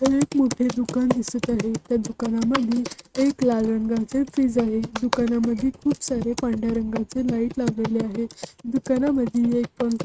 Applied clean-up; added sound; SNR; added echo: neural mask model RNNoise.